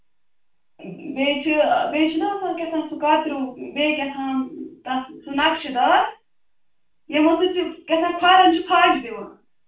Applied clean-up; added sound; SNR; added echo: none; none; none; reverberation time 0.3 s.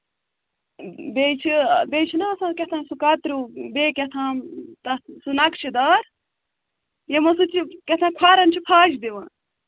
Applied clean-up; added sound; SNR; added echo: none; none; none; none.